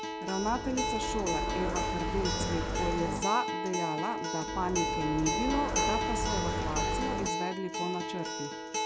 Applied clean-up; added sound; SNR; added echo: none; Acoustic guitar + Motorcycle; -2 dB; none.